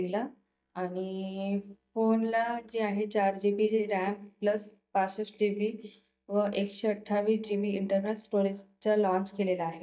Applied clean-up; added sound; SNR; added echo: neural mask model DeepFilterNet 3.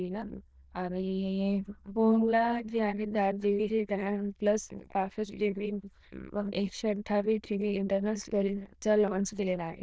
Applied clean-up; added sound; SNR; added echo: neural diffusion model UNIVERSE++.